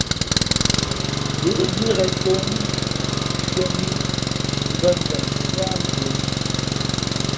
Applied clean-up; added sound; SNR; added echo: none; Engine; -5 dB; none.